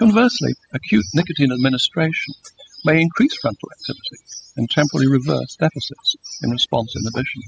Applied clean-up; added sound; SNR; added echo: classical method spectral subtraction.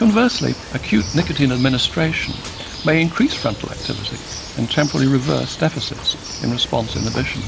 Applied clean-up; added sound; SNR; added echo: none; Bird; 11 dB; none.